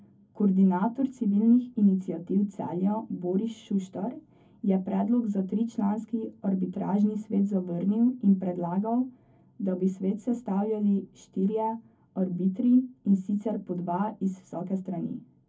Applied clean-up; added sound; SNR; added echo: none; none; none; reverberation time 0.3 s.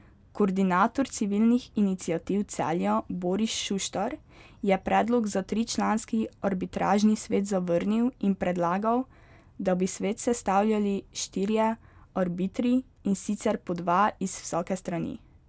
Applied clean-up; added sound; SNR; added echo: none; none; none; none.